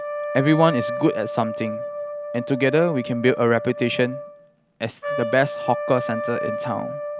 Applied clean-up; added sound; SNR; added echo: none; Trumpet; 7 dB; none.